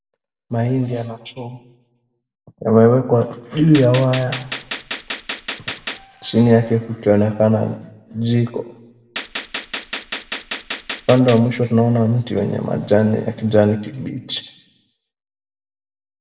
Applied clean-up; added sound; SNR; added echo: none; Gunshot, gunfire; 11 dB; reverberation time 0.6 s.